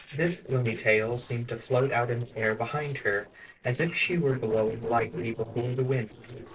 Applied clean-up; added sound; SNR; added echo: neural separator model SepFormer DNS4.